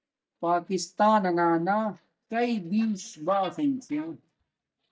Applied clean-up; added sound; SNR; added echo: neural mask model DeepFilterNet 3.